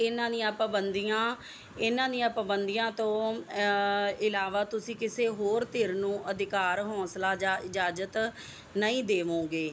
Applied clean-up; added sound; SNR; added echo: none; none; none; none.